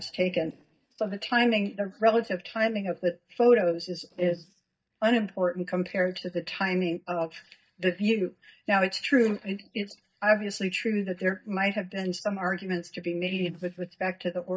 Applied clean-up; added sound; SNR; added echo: neural mask model DeepFilterNet 3.